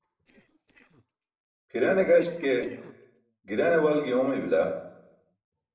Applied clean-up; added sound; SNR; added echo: neural separator model SepFormer DNS4.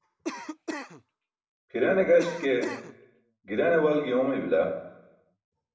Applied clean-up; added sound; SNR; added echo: none; Cough; 10 dB; reverberation time 0.8 s.